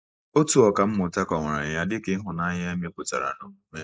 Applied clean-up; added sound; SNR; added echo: neural mask model Resemble Enhance denoiser.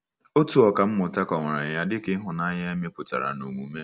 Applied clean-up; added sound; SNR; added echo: none; none; none; none.